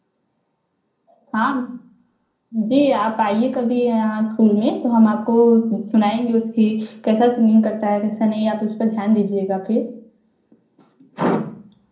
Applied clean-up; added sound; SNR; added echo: none; none; none; reverberation time 0.6 s.